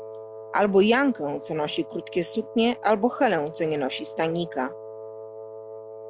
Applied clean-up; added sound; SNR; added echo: none; Wind instrument, woodwind instrument; 14 dB; none.